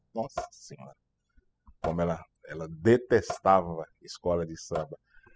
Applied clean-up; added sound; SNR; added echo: classical method spectral subtraction.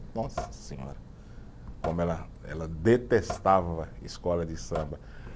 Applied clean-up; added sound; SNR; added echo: none; Drip / Sink (filling or washing) / Water tap, faucet; 10 dB; none.